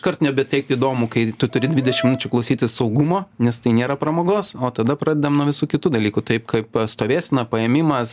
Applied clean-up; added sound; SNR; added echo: none; Brass instrument; 13 dB; none.